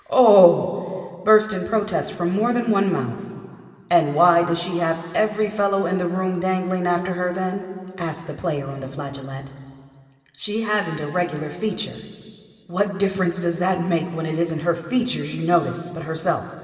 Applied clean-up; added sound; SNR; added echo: none; none; none; reverberation time 2.3 s.